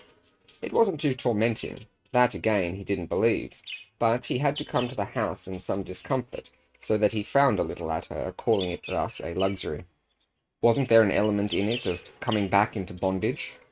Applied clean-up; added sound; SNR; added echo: neural mask model RNNoise.